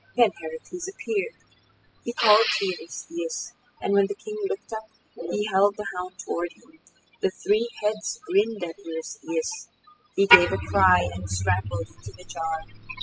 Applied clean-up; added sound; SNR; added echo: classical method spectral subtraction.